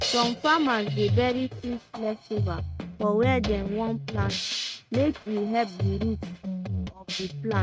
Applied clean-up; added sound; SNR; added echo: neural mask model RNNoise.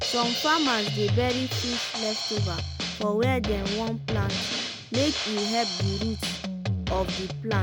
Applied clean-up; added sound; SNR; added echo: none; Drum kit; 0 dB; none.